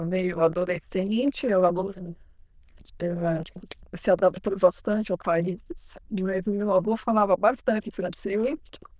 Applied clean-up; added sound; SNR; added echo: neural diffusion model UNIVERSE++.